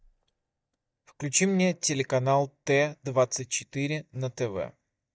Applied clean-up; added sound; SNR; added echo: neural mask model DeepFilterNet 3.